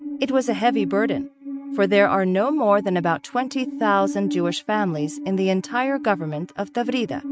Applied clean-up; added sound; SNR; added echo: neural mask model RNNoise.